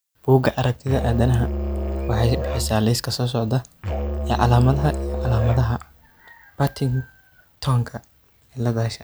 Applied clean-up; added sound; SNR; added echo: none; Musical instrument; 4 dB; none.